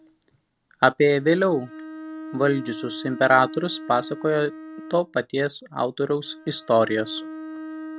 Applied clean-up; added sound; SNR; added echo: none; Bowed string instrument; 14 dB; none.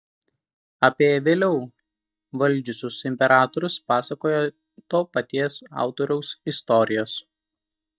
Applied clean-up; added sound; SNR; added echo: neural mask model DeepFilterNet 3.